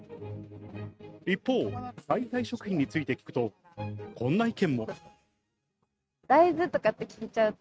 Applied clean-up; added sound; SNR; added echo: neural mask model RNNoise.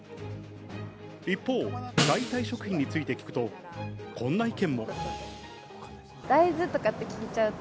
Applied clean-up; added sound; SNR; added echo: none; Snare drum; 2 dB; none.